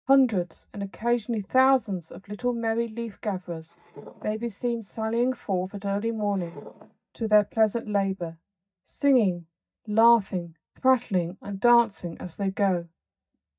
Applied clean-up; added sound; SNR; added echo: neural mask model DeepFilterNet 3.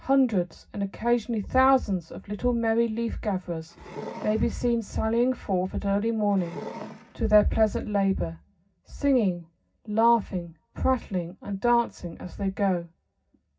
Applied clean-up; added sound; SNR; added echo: none; Wood; 15 dB; reverberation time 0.4 s.